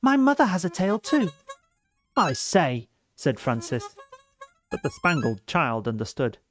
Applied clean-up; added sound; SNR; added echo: neural mask model RNNoise.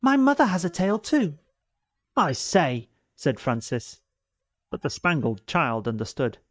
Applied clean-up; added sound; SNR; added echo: neural mask model DeepFilterNet 3.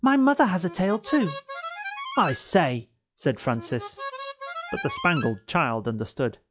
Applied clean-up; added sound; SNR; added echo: classical method log-MMSE.